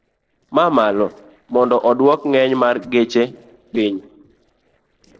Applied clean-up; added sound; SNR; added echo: neural separator model SepFormer DNS4.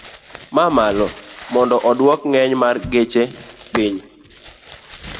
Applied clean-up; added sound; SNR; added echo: none; Crumpling, crinkling; 18 dB; reverberation time 1.1 s.